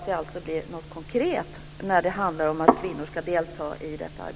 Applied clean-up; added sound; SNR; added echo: none; none; none; none.